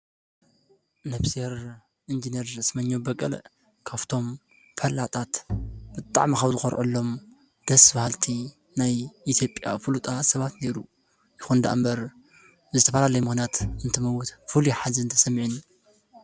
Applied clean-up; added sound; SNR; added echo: none; Bowed string instrument; 11 dB; none.